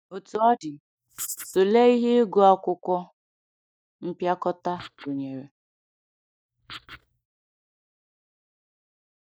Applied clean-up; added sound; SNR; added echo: neural mask model DeepFilterNet 3.